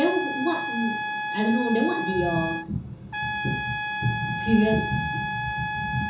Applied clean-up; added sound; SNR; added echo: none; Trumpet; 3 dB; reverberation time 0.6 s.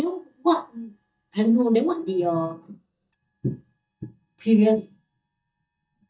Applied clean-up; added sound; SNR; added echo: neural mask model DeepFilterNet 3.